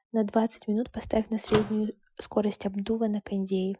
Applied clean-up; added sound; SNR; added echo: classical method Wiener filter.